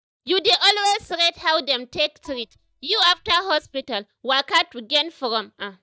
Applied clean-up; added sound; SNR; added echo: neural mask model DeepFilterNet 3.